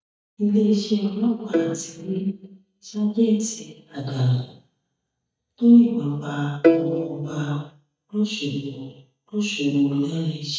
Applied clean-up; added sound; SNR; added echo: neural mask model DeepFilterNet 3.